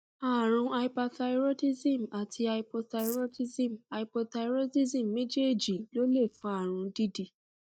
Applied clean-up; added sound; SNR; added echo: neural mask model DeepFilterNet 3.